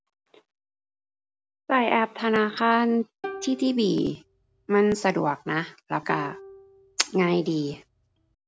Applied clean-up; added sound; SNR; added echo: none; Plucked string instrument; 16 dB; none.